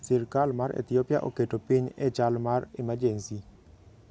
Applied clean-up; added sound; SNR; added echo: none; none; none; none.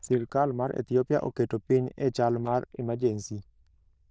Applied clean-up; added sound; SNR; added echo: neural diffusion model UNIVERSE++.